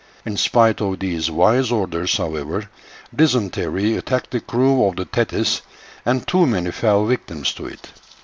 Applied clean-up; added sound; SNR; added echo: none; none; none; none.